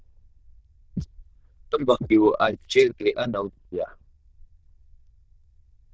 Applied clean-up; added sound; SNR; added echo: neural diffusion model UNIVERSE++.